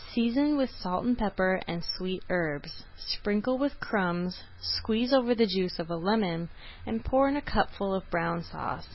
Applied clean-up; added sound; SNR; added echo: none; none; none; none.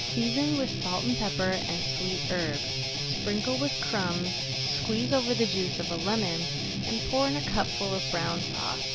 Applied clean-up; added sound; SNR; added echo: none; Guitar; 0 dB; none.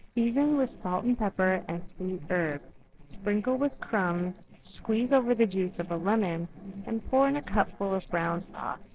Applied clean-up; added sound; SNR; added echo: neural separator model SepFormer DNS4.